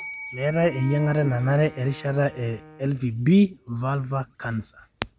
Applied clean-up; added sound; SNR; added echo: none; Wind instrument, woodwind instrument + Bell; 17 dB; none.